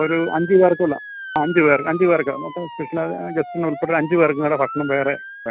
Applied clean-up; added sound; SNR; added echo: none; Motor vehicle (road) / Siren; 14 dB; none.